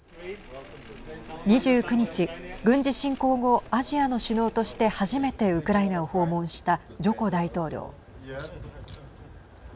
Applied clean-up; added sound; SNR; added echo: none; none; none; none.